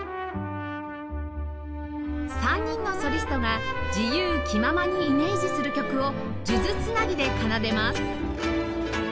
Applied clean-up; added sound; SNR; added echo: none; none; none; none.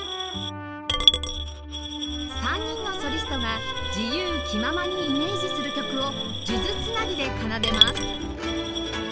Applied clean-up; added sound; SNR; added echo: none; Coin (dropping) / Glass; 1 dB; none.